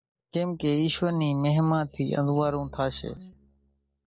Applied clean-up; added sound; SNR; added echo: neural mask model DeepFilterNet 3.